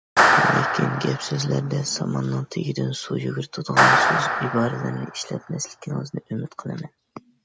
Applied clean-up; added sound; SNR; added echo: none; Clapping; -2 dB; none.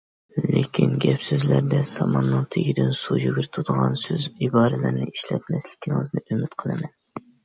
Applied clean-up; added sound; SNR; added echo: none; none; none; none.